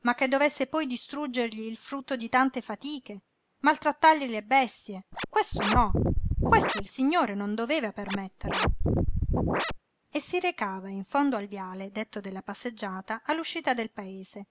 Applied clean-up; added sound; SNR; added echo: none; Scratching (performance technique); -2 dB; none.